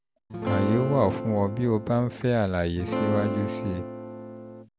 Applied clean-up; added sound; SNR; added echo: none; Acoustic guitar / Strum; 5 dB; none.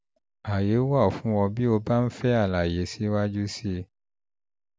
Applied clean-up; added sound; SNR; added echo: none; none; none; none.